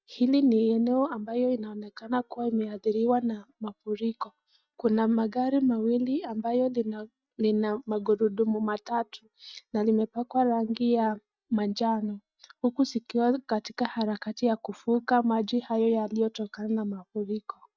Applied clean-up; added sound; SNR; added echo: neural mask model DeepFilterNet 3.